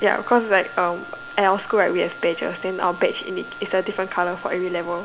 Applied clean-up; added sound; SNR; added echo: none; Wind instrument, woodwind instrument; 16 dB; none.